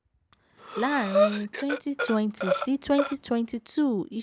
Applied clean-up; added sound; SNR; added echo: none; Breathing; 1 dB; none.